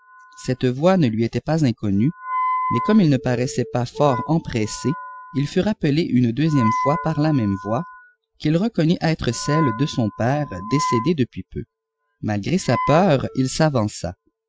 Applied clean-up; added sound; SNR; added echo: classical method Wiener filter.